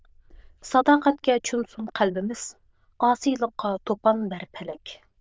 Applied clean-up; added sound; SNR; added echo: neural diffusion model UNIVERSE++.